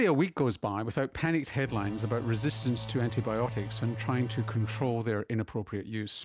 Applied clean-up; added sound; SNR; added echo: none; Engine / Domestic sounds, home sounds; 8 dB; none.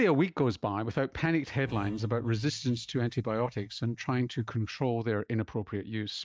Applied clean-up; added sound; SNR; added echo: neural mask model DeepFilterNet 3.